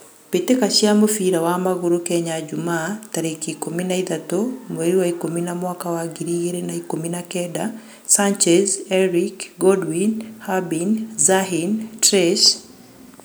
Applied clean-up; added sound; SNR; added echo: none; none; none; none.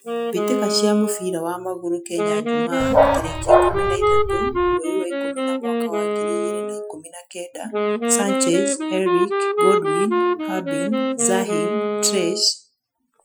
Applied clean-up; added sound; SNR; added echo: classical method Wiener filter.